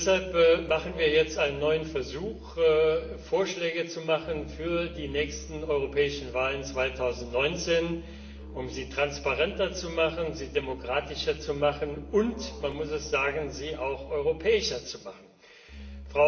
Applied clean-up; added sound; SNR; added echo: none; Musical instrument; 15 dB; reverberation time 0.9 s.